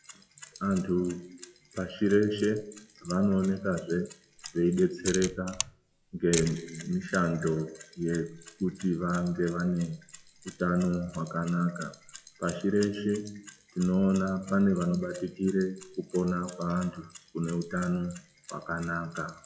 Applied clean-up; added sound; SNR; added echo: classical method WPE with log-MMSE.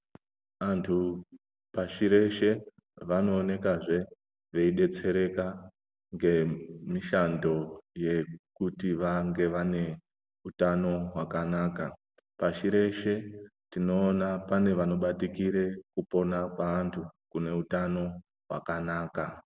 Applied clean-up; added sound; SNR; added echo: none; none; none; none.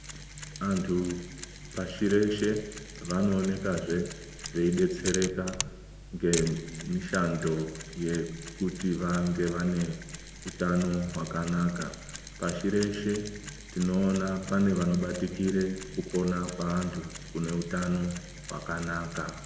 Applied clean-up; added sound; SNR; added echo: none; Mechanisms; 12 dB; reverberation time 1.7 s.